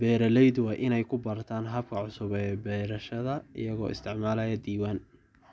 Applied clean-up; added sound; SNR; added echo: none; none; none; none.